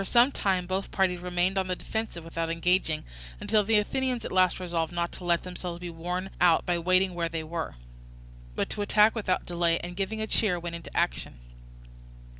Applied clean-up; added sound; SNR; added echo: none; none; none; none.